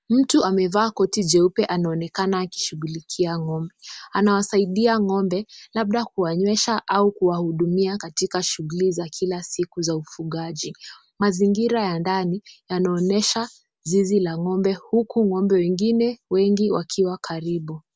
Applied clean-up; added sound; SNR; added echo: none; none; none; none.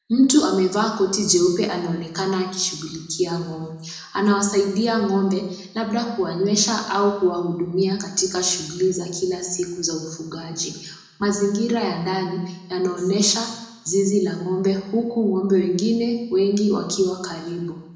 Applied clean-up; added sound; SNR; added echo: none; none; none; reverberation time 0.9 s.